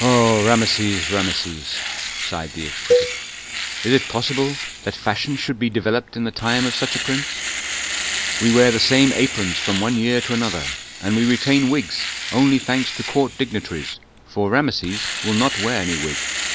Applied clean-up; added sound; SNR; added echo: none; Cowbell + Domestic sounds, home sounds; 5 dB; none.